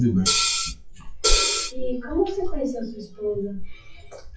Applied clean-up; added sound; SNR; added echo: classical method WPE with log-MMSE.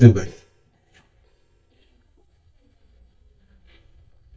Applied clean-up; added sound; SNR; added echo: neural mask model DeepFilterNet 3.